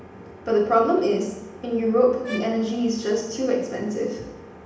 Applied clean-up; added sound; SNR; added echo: none; Bowed string instrument; 17 dB; reverberation time 0.8 s.